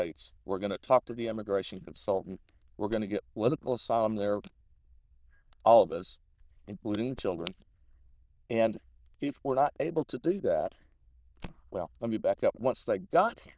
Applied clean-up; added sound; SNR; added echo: neural diffusion model UNIVERSE++.